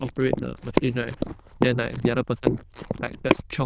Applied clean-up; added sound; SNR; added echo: neural diffusion model UNIVERSE++.